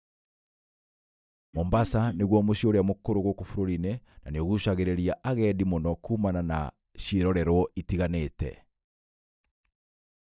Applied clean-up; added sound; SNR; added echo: neural mask model DeepFilterNet 3.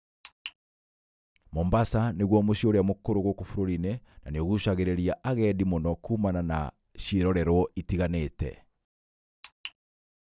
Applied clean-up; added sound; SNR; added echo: none; none; none; none.